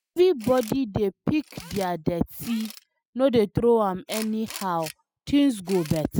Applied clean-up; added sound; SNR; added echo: classical method spectral subtraction.